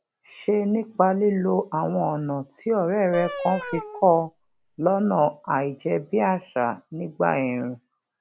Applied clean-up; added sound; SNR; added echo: none; Wind instrument, woodwind instrument; 11 dB; none.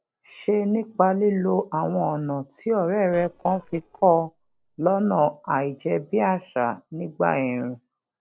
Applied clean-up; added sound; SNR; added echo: neural separator model SepFormer DNS4.